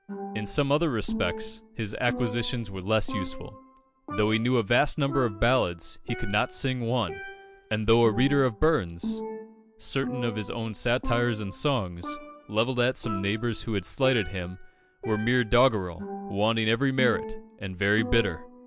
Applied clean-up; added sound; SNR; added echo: none; Percussion; 12 dB; none.